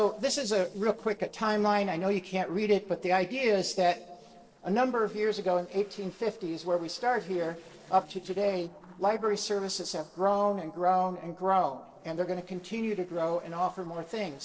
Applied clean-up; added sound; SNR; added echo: neural separator model SepFormer DNS4.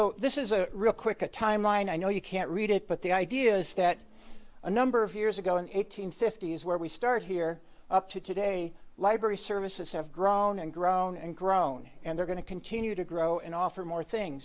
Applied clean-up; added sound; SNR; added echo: none; none; none; none.